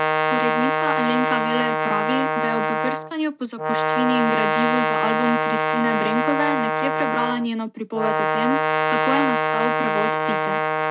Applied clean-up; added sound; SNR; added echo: none; Brass instrument; -4 dB; none.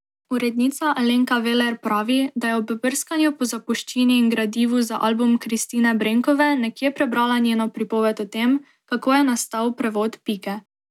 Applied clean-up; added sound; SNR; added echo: none; none; none; none.